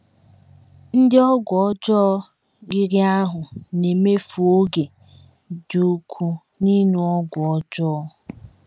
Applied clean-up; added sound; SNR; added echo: none; none; none; none.